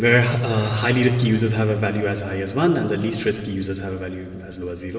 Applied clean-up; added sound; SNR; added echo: none; none; none; reverberation time 2.9 s.